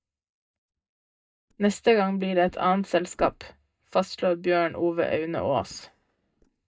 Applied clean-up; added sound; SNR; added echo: neural mask model DeepFilterNet 3.